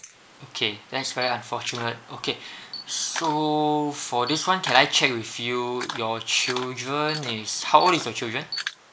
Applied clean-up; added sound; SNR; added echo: neural mask model Resemble Enhance denoiser.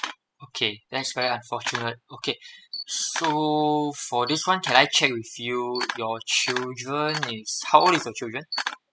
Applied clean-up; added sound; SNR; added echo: classical method spectral subtraction.